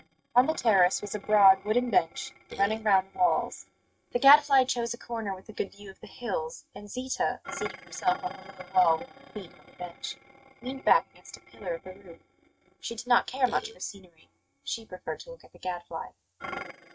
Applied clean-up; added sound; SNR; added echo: neural mask model RNNoise.